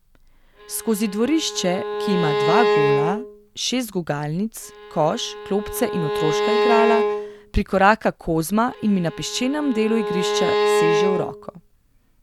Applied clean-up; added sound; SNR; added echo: none; Bowed string instrument; 1 dB; none.